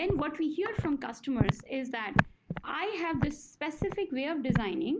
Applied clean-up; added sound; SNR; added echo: none; Walk, footsteps; 2 dB; none.